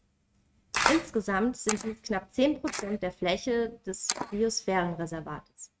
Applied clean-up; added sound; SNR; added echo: neural mask model RNNoise.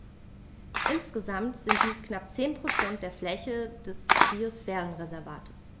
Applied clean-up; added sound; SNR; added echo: none; Camera; -4 dB; none.